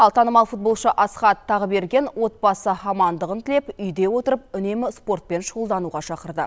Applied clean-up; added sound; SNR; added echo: none; none; none; none.